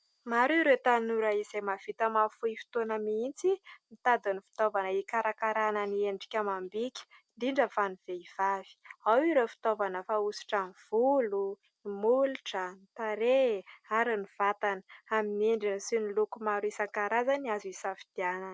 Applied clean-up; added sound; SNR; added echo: none; none; none; none.